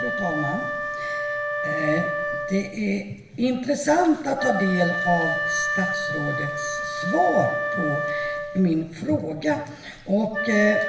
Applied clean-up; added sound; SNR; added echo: none; Wind instrument, woodwind instrument; 3 dB; reverberation time 1.0 s.